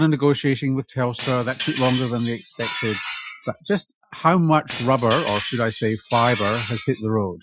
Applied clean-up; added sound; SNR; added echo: classical method Wiener filter.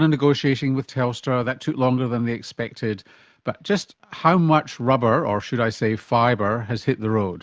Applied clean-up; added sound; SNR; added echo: none; none; none; none.